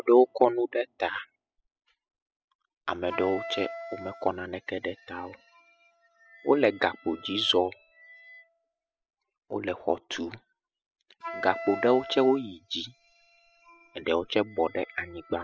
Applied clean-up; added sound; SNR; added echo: classical method spectral subtraction.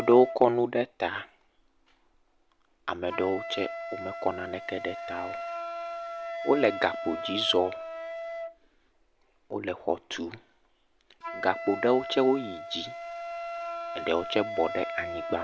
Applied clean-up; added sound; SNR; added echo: none; Wind instrument, woodwind instrument; 9 dB; none.